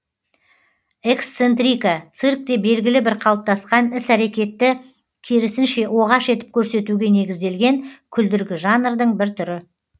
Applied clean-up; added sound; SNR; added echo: none; none; none; none.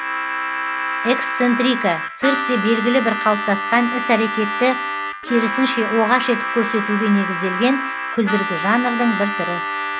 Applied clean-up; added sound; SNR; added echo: none; Harmonica; 3 dB; none.